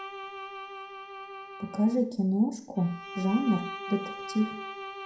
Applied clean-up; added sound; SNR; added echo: none; Bowed string instrument; 10 dB; reverberation time 0.4 s.